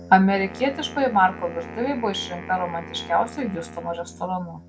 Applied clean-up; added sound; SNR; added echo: none; Brass instrument + Wind instrument, woodwind instrument; 14 dB; none.